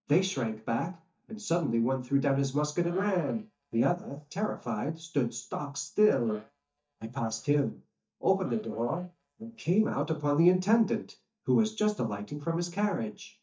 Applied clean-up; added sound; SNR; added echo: neural mask model DeepFilterNet 3.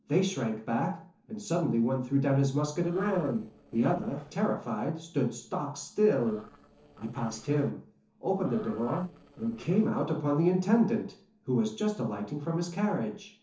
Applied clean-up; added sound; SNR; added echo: neural separator model SepFormer DNS4.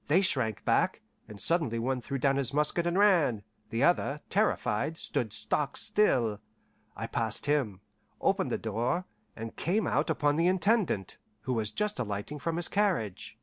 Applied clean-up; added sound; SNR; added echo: none; none; none; none.